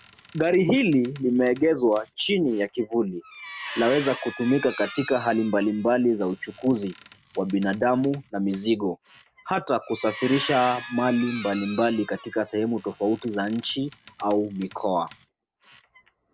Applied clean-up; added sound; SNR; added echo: none; Squeak; 17 dB; none.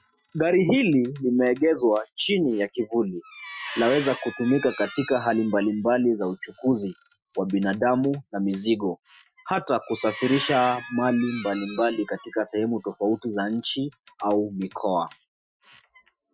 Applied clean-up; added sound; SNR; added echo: classical method Wiener filter.